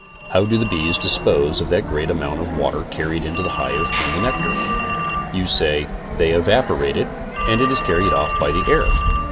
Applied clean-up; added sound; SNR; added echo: none; Telephone; 2 dB; none.